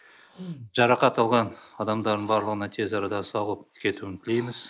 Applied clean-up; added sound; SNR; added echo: neural mask model Resemble Enhance denoiser.